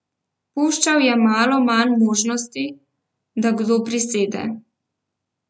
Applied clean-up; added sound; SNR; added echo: none; none; none; none.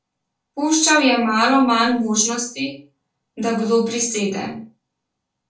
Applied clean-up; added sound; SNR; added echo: none; none; none; reverberation time 0.3 s.